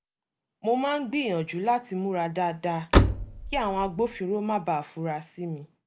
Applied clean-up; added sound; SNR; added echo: none; Slam; -4 dB; none.